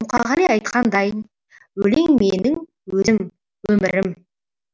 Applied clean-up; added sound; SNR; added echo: none; none; none; none.